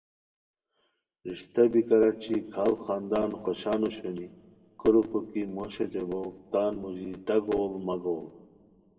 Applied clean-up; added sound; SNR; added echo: none; none; none; reverberation time 1.1 s.